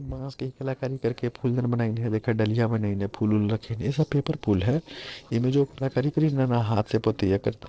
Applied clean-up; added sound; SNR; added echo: neural separator model SepFormer DNS4.